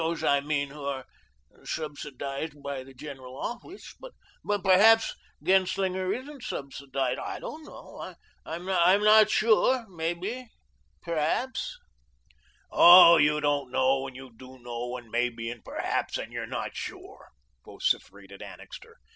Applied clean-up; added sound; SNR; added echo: none; none; none; none.